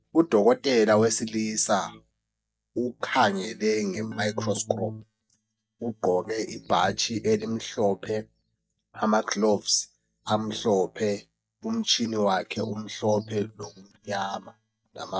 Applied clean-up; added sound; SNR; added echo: neural mask model DeepFilterNet 3.